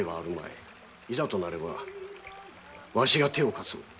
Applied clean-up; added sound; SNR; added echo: none; Drip; 19 dB; none.